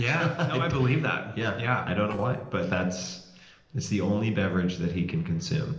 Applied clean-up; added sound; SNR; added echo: neural separator model SepFormer DNS4.